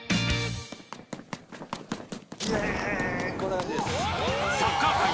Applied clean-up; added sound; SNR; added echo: none; Run; 11 dB; none.